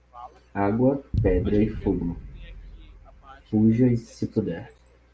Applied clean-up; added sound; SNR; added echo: none; Boom; 9 dB; none.